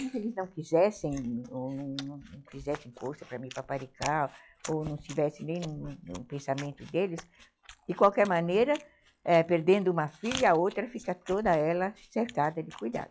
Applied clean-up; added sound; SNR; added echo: classical method log-MMSE.